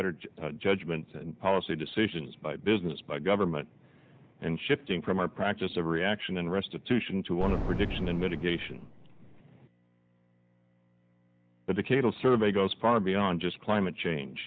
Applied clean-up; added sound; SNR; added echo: none; Boom; 4 dB; none.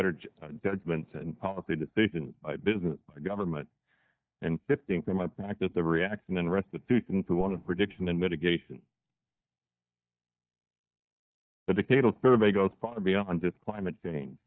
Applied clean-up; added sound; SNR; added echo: neural mask model DeepFilterNet 3.